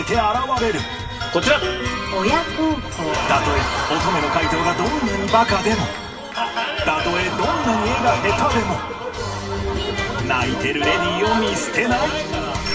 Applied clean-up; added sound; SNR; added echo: none; Telephone; 19 dB; reverberation time 2.5 s.